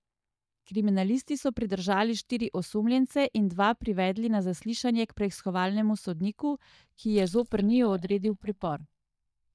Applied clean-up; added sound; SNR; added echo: neural mask model DeepFilterNet 3.